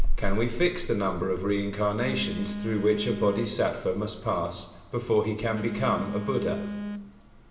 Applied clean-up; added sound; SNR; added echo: none; Telephone; 3 dB; reverberation time 1.2 s.